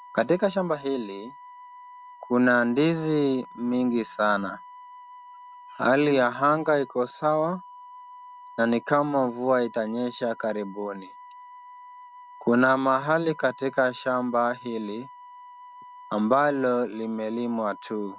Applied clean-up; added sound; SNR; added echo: none; Wind instrument, woodwind instrument; 19 dB; none.